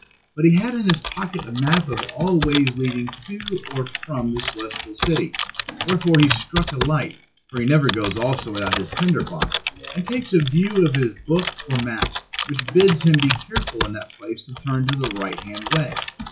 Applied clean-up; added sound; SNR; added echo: classical method WPE with log-MMSE.